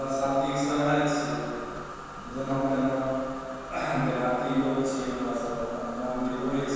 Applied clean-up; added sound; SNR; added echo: none; Engine; 18 dB; reverberation time 2.1 s.